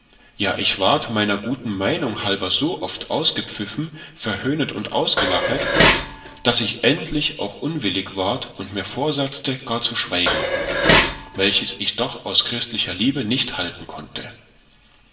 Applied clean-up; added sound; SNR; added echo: none; Dishes, pots, and pans; -3 dB; reverberation time 0.8 s.